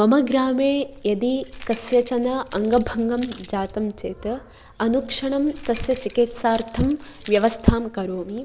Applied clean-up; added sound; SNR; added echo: none; Keys jangling; 19 dB; none.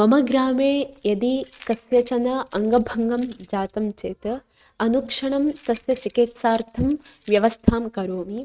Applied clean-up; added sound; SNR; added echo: neural mask model RNNoise.